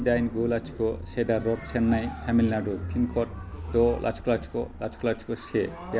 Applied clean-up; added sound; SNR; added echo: none; Engine / Car; 11 dB; none.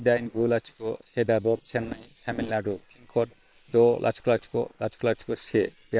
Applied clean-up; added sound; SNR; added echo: neural separator model SepFormer WHAM!.